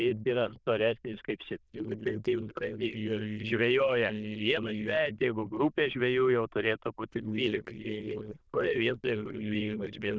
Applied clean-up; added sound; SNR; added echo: neural diffusion model UNIVERSE++.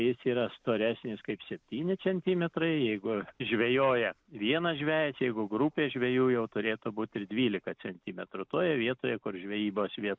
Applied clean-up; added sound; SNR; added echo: none; none; none; none.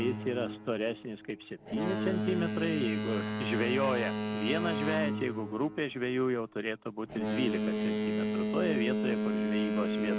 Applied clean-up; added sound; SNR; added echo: none; Boat, Water vehicle; 0 dB; none.